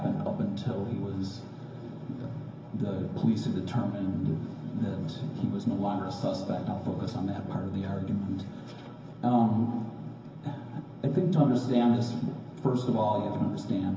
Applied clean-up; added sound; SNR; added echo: none; none; none; reverberation time 0.4 s.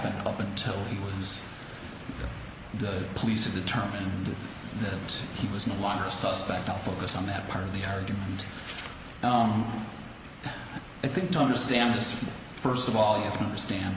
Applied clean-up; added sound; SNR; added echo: none; none; none; none.